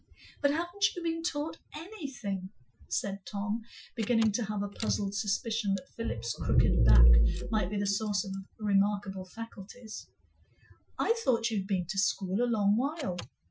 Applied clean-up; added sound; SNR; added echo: classical method Wiener filter.